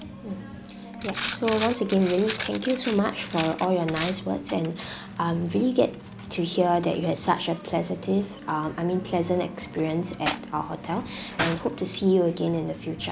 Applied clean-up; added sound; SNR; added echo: none; Coin (dropping); 10 dB; none.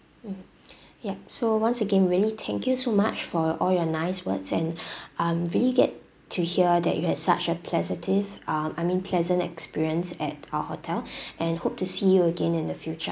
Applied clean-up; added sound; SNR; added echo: none; none; none; none.